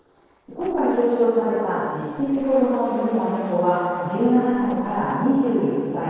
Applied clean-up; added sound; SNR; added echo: neural separator model SepFormer DNS4.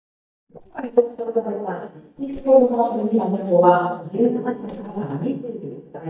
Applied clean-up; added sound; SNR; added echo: neural mask model DeepFilterNet 3.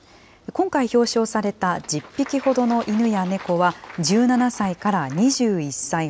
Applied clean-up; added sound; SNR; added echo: none; none; none; none.